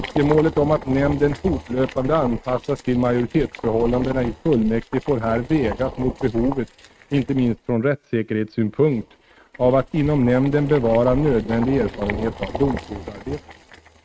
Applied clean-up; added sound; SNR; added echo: neural mask model RNNoise.